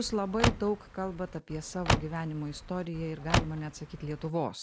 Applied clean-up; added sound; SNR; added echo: none; Car; 0 dB; none.